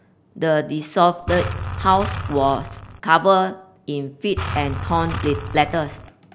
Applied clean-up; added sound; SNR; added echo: none; Engine; 7 dB; none.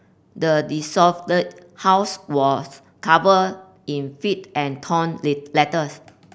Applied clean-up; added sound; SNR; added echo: none; none; none; none.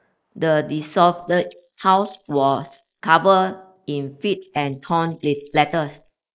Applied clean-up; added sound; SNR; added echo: neural mask model Resemble Enhance denoiser.